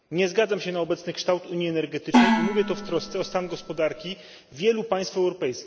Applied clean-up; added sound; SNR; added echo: none; Gong; -2 dB; none.